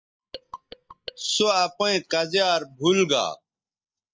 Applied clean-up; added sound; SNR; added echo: neural mask model DeepFilterNet 3.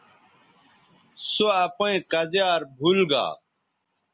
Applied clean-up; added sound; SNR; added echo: none; none; none; none.